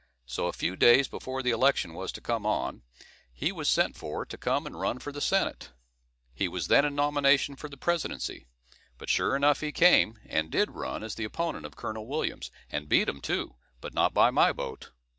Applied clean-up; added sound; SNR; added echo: none; none; none; none.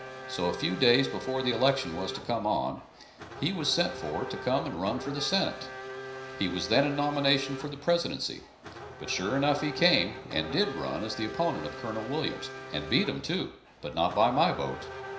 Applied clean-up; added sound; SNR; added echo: none; Race car, auto racing / Accelerating, revving, vroom; 11 dB; reverberation time 0.5 s.